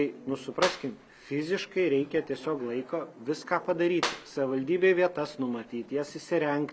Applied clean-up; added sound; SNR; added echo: none; Clapping; 12 dB; none.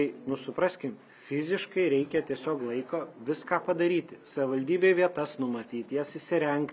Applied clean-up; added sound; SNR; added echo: none; none; none; none.